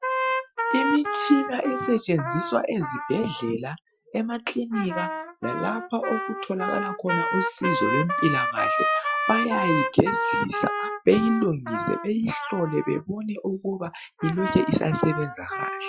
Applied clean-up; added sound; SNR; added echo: classical method Wiener filter.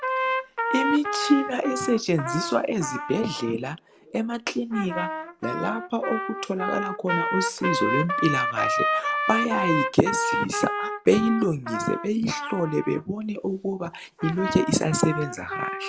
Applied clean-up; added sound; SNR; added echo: none; Trumpet; 3 dB; none.